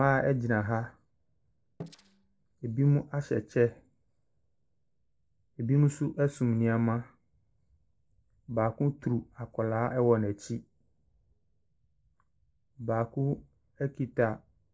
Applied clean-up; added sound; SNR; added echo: neural separator model SepFormer DNS4.